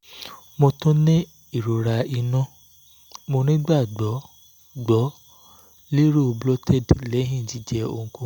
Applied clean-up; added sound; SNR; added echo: none; none; none; none.